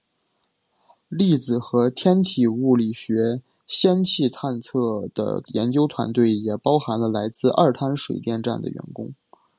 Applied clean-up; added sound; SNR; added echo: none; none; none; none.